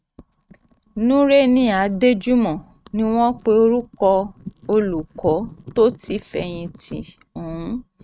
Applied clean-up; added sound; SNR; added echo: neural mask model RNNoise.